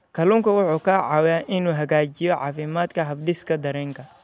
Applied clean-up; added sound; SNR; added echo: none; none; none; none.